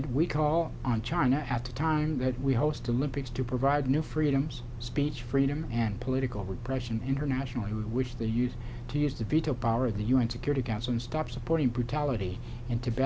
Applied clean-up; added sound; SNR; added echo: none; none; none; none.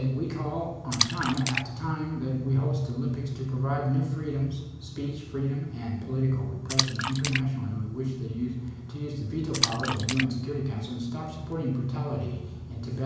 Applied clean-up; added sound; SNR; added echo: none; Splash, splatter; 4 dB; reverberation time 1.0 s.